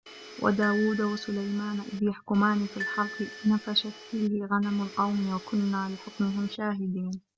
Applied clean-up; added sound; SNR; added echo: none; Domestic sounds, home sounds + Glockenspiel; 13 dB; none.